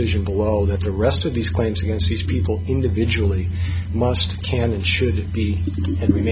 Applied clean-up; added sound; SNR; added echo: none; none; none; none.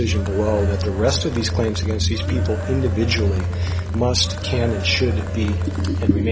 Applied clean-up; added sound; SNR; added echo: none; Cheering; 14 dB; none.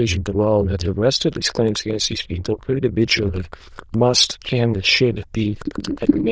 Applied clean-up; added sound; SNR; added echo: neural diffusion model UNIVERSE++.